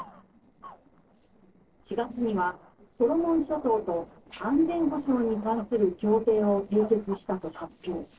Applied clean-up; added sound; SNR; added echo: neural separator model SepFormer DNS4.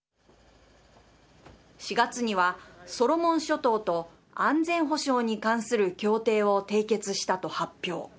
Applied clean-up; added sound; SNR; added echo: none; none; none; none.